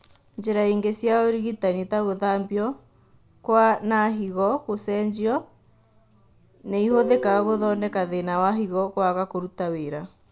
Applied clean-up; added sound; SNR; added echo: none; Guitar; 9 dB; none.